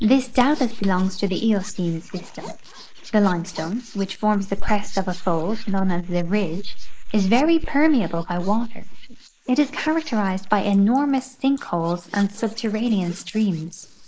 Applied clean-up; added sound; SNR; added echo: neural mask model Resemble Enhance denoiser.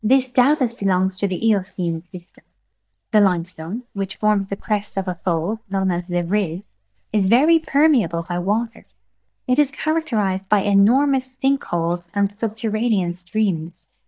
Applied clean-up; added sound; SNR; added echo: neural mask model DeepFilterNet 3.